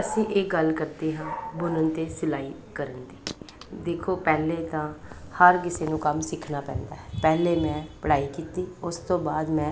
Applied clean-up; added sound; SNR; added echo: none; Dog; 14 dB; none.